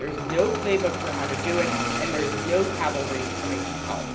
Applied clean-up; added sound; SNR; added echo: none; Engine starting; 2 dB; reverberation time 0.5 s.